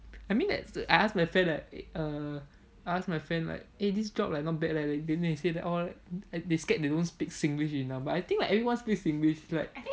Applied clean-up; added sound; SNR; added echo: none; none; none; none.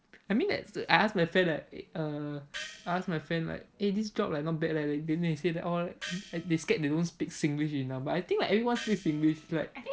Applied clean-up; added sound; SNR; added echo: neural separator model SepFormer DNS4.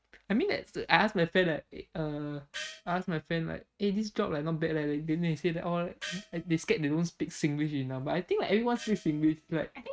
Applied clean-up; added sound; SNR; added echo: neural mask model RNNoise.